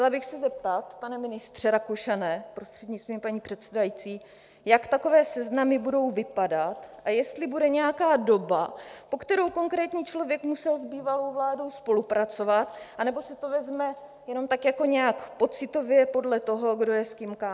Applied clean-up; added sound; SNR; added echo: none; none; none; none.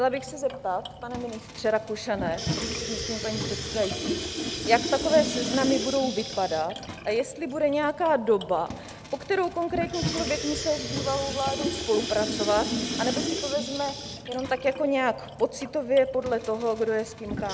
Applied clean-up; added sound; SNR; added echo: none; Sink (filling or washing) / Water tap, faucet; 6 dB; none.